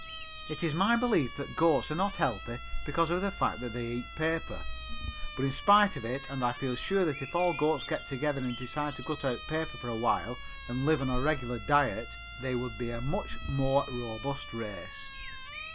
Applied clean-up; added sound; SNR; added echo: none; Siren + Bird vocalization, bird call, bird song; 7 dB; none.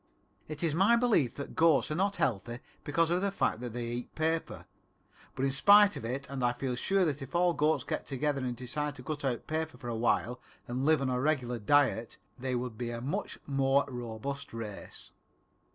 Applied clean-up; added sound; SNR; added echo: none; none; none; none.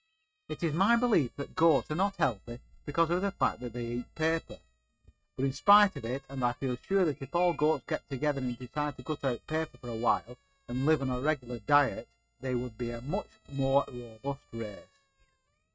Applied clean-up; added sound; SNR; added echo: neural mask model RNNoise.